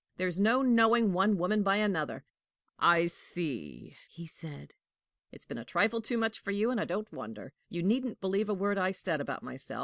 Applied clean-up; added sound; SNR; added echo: none; none; none; none.